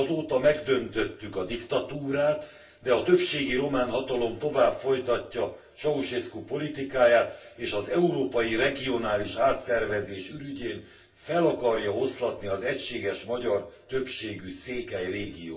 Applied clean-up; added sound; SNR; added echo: none; none; none; reverberation time 0.3 s.